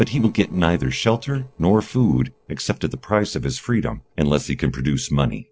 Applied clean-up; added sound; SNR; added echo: neural separator model SepFormer DNS4.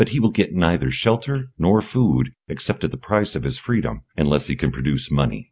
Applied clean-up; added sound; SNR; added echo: none; none; none; none.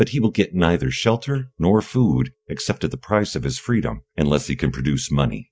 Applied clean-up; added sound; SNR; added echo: neural mask model DeepFilterNet 3.